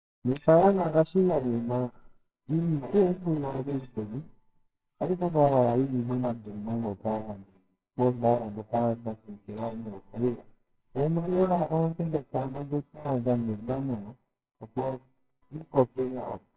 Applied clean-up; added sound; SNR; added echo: neural separator model SepFormer WHAMR!.